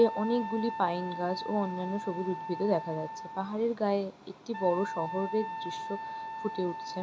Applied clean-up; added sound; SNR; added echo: none; Wind instrument, woodwind instrument; 8 dB; none.